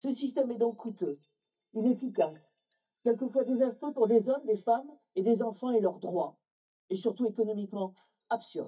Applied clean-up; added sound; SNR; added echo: neural mask model DeepFilterNet 3.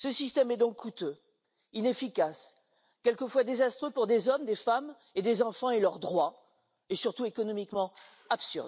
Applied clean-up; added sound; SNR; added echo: none; none; none; none.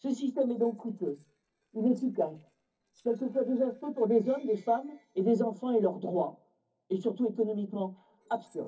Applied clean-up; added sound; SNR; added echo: neural separator model SepFormer DNS4.